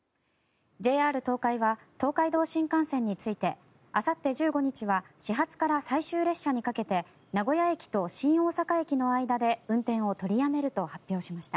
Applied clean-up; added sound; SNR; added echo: none; none; none; none.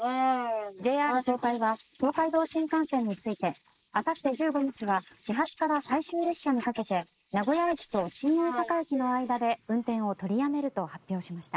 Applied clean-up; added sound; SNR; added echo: neural mask model Resemble Enhance denoiser.